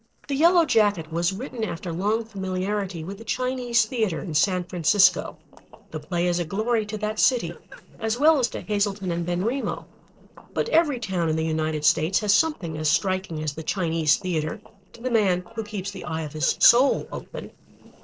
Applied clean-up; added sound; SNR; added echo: neural separator model SepFormer DNS4.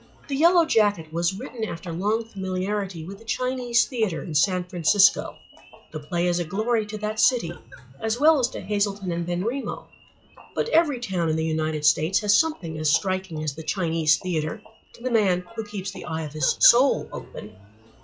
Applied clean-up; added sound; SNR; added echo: classical method log-MMSE.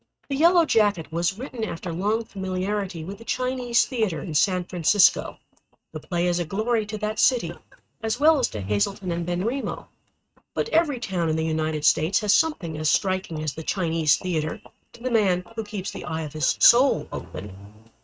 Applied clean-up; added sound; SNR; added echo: neural mask model RNNoise.